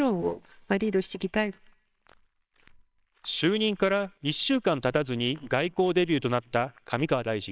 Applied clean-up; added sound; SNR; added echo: neural separator model SepFormer WHAMR!.